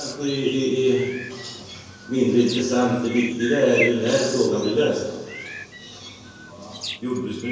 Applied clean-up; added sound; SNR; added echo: none; Bird; 12 dB; reverberation time 1.0 s.